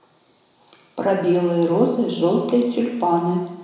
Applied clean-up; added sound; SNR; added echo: none; none; none; reverberation time 1.0 s.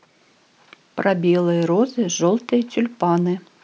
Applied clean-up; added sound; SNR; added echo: none; none; none; none.